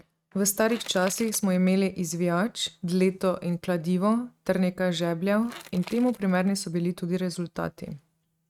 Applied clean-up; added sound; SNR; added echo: neural mask model RNNoise.